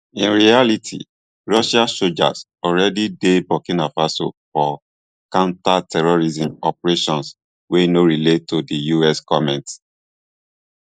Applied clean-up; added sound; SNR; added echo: neural mask model Resemble Enhance denoiser.